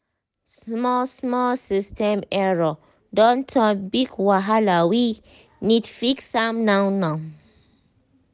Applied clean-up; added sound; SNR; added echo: none; none; none; none.